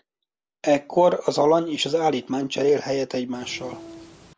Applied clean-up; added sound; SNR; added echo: none; Train; 19 dB; none.